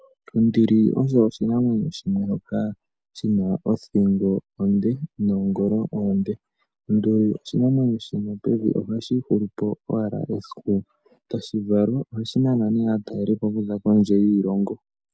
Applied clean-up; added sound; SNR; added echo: none; none; none; none.